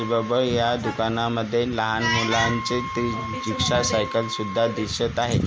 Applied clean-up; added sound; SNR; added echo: none; Wind instrument, woodwind instrument; 12 dB; none.